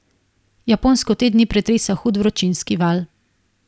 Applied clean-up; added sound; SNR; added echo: none; none; none; none.